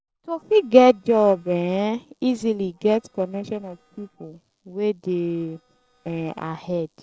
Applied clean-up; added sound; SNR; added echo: neural separator model SepFormer DNS4.